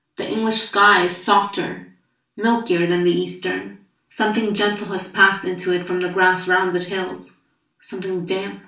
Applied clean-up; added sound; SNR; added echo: none; none; none; reverberation time 0.4 s.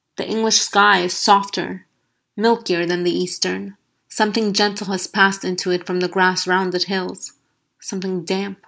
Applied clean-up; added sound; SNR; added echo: none; none; none; none.